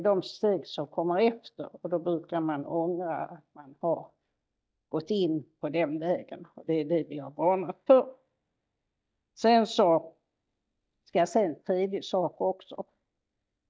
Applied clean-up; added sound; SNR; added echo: neural mask model DeepFilterNet 3.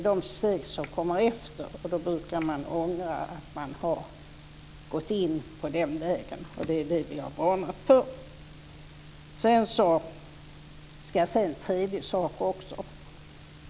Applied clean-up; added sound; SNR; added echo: none; Drip / Water; 16 dB; none.